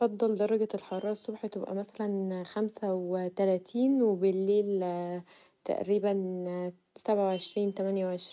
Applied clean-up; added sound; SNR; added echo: none; none; none; none.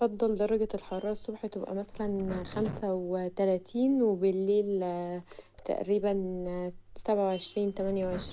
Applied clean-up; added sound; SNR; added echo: none; Zipper (clothing); 15 dB; none.